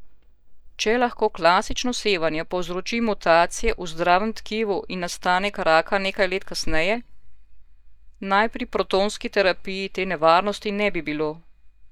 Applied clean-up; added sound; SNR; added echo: neural mask model DeepFilterNet 3.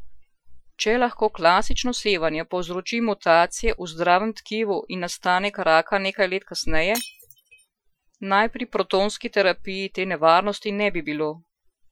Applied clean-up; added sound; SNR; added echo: classical method Wiener filter.